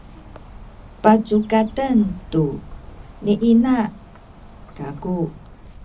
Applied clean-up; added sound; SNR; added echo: none; Bird; 18 dB; reverberation time 0.4 s.